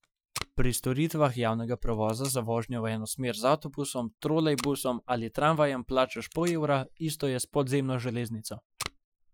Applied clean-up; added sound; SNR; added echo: classical method Wiener filter.